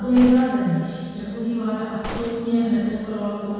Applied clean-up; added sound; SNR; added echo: none; Gunshot, gunfire; 15 dB; reverberation time 2.0 s.